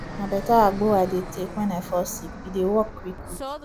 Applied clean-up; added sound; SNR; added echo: none; Fixed-wing aircraft, airplane; 11 dB; none.